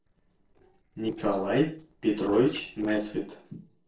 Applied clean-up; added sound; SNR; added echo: neural separator model SepFormer DNS4.